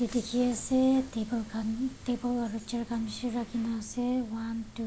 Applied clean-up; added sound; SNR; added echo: none; none; none; none.